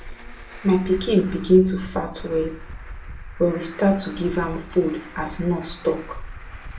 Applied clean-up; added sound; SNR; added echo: none; Traffic noise, roadway noise; 13 dB; reverberation time 0.3 s.